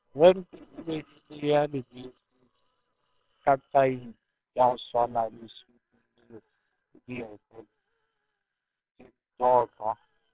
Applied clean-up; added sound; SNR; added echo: neural separator model SepFormer WHAMR!.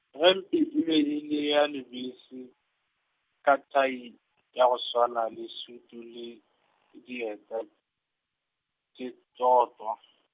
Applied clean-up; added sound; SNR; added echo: none; none; none; none.